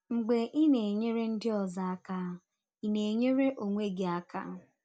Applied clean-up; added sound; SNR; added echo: none; none; none; none.